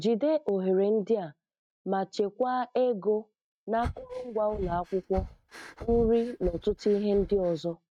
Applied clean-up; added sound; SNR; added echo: neural mask model RNNoise.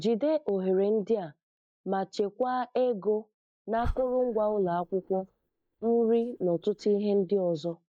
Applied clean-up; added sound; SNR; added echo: neural mask model DeepFilterNet 3.